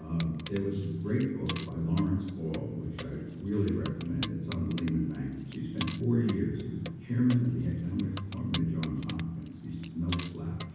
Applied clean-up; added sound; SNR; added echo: none; Keys jangling; 15 dB; reverberation time 1.2 s.